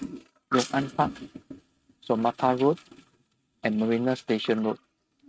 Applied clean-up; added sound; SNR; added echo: neural mask model RNNoise.